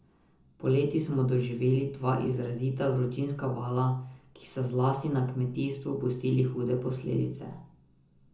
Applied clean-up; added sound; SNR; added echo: none; none; none; reverberation time 0.6 s.